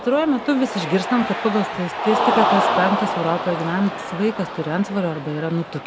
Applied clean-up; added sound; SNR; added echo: none; Cheering; 3 dB; none.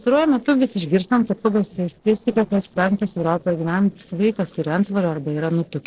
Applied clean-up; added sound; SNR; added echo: neural separator model SepFormer DNS4.